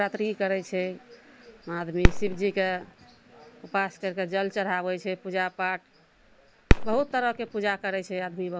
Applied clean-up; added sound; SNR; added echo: none; Fireworks; 0 dB; none.